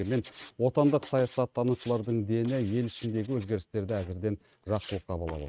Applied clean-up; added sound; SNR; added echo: neural mask model RNNoise.